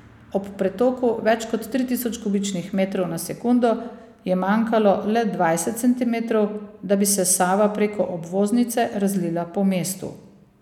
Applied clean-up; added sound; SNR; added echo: none; none; none; none.